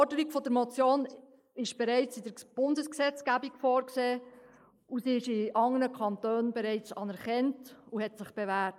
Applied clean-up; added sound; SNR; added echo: neural mask model Resemble Enhance denoiser.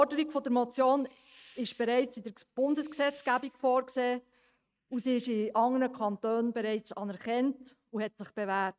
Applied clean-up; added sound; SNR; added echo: neural mask model RNNoise.